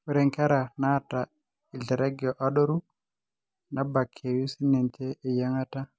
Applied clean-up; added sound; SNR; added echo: none; none; none; none.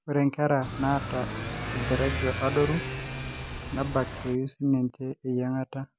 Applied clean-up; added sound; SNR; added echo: none; Motorcycle / Accelerating, revving, vroom; 4 dB; none.